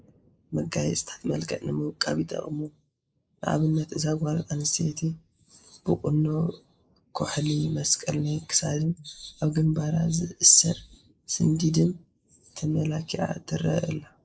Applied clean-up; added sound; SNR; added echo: neural mask model Resemble Enhance denoiser.